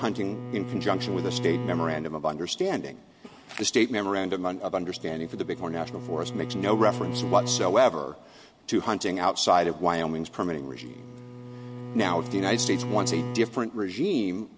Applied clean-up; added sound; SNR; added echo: none; Bowed string instrument; 9 dB; none.